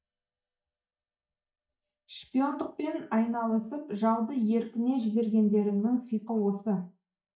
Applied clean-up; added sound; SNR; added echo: neural mask model DeepFilterNet 3.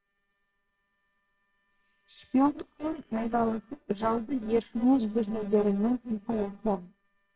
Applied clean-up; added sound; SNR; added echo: neural separator model SepFormer WHAMR!.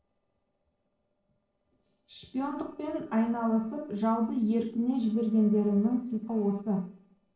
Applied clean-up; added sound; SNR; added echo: neural separator model SepFormer DNS4.